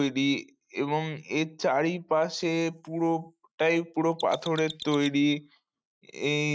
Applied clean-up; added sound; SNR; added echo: neural mask model RNNoise.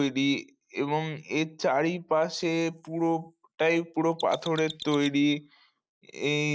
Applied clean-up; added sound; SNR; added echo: none; Mechanisms; 13 dB; none.